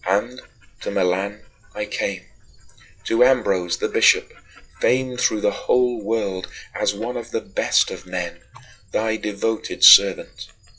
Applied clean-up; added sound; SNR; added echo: classical method log-MMSE.